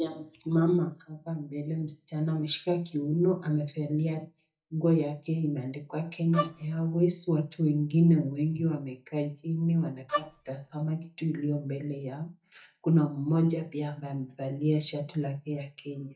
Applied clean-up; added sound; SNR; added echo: neural mask model DeepFilterNet 3.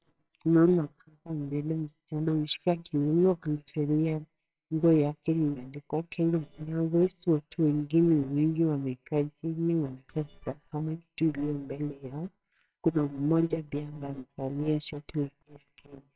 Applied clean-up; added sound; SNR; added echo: neural separator model SepFormer WHAMR!.